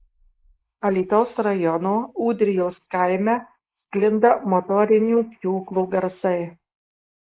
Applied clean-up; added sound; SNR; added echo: neural mask model Resemble Enhance denoiser.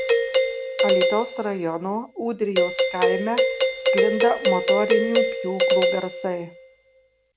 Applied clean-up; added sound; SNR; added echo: none; Doorbell; -4 dB; none.